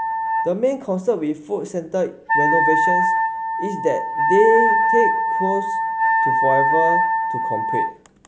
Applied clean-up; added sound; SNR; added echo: none; Wind instrument, woodwind instrument; -3 dB; none.